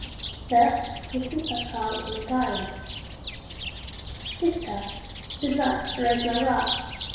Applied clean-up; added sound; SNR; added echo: none; Chirp, tweet; 8 dB; reverberation time 1.1 s.